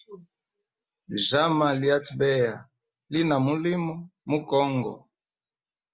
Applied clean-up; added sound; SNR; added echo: none; none; none; none.